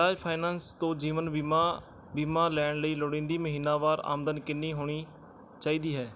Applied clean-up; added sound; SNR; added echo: none; none; none; none.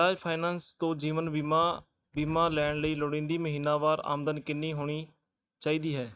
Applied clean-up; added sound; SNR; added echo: neural mask model RNNoise.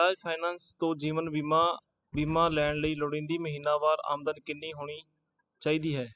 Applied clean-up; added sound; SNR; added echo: classical method spectral subtraction.